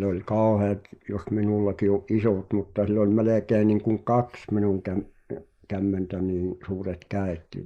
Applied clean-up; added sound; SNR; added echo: neural mask model Resemble Enhance denoiser.